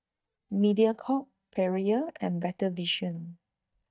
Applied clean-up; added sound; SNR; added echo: neural mask model DeepFilterNet 3.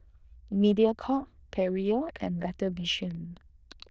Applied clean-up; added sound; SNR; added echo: neural diffusion model UNIVERSE++.